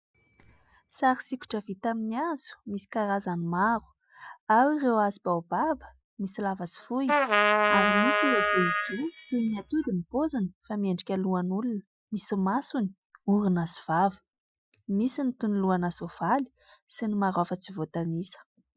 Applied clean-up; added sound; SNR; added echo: classical method Wiener filter.